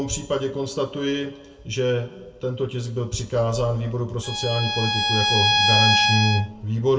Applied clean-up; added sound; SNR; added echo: none; Bowed string instrument; -3 dB; reverberation time 0.2 s.